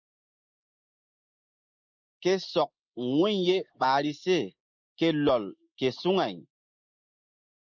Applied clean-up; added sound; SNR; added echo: neural mask model Resemble Enhance denoiser.